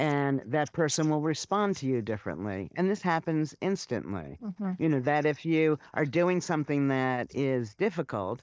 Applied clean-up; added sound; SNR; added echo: neural mask model DeepFilterNet 3.